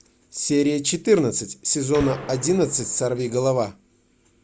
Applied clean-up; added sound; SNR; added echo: none; Gunshot, gunfire; 14 dB; none.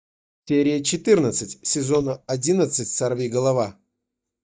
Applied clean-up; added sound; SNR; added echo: neural mask model DeepFilterNet 3.